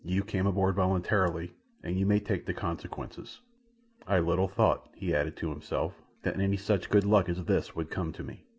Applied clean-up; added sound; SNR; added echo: none; none; none; none.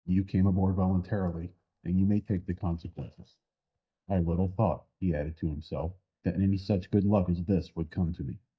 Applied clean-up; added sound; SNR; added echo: neural mask model DeepFilterNet 3.